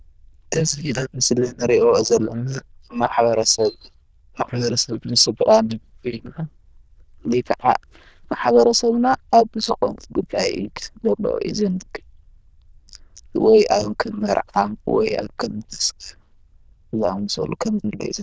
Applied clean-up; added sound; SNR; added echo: neural diffusion model UNIVERSE++.